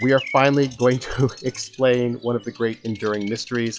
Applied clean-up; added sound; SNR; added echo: classical method WPE with log-MMSE.